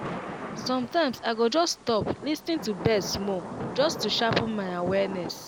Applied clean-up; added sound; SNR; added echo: none; Thunder / Rain; 10 dB; none.